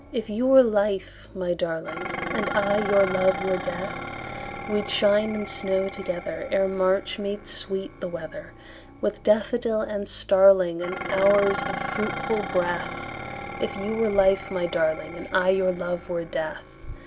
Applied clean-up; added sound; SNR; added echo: none; Dishes, pots, and pans; 10 dB; none.